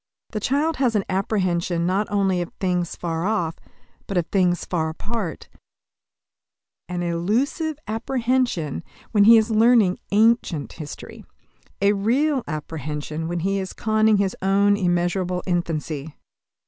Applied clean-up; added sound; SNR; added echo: none; none; none; none.